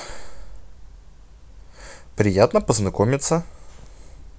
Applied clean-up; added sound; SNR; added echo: none; none; none; none.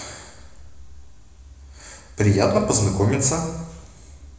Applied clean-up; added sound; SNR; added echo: none; none; none; reverberation time 1.0 s.